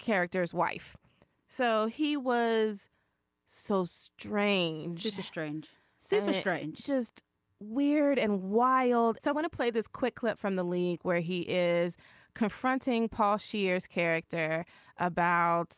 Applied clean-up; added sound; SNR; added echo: none; none; none; none.